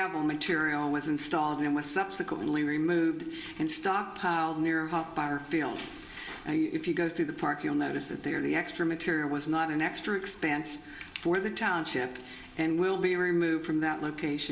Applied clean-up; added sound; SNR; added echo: none; none; none; reverberation time 0.2 s.